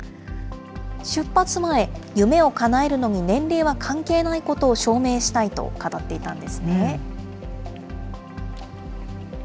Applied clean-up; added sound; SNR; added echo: none; none; none; none.